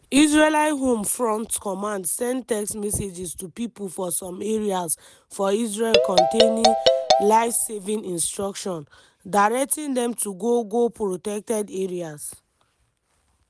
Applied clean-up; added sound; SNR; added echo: none; Marimba, xylophone; -4 dB; none.